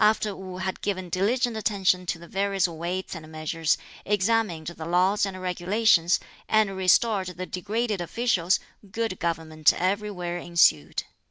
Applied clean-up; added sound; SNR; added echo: none; none; none; none.